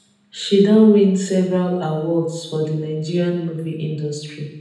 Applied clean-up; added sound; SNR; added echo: none; none; none; reverberation time 0.9 s.